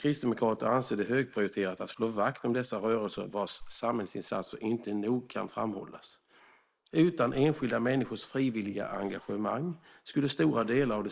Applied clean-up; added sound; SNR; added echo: neural mask model Resemble Enhance denoiser.